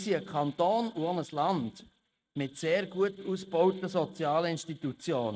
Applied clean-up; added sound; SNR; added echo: neural mask model RNNoise.